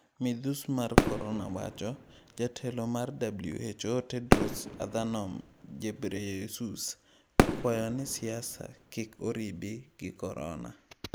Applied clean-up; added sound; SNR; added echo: none; Fireworks; -2 dB; none.